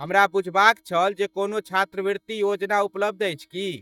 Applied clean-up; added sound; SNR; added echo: neural mask model DeepFilterNet 3.